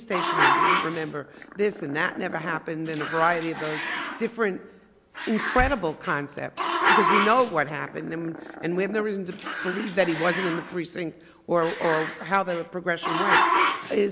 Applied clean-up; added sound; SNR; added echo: none; Growling; 1 dB; none.